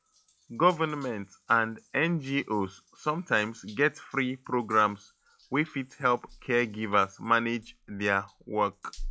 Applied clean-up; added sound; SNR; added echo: classical method log-MMSE.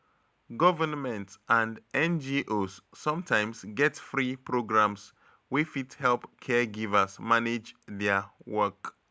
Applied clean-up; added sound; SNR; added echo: none; none; none; none.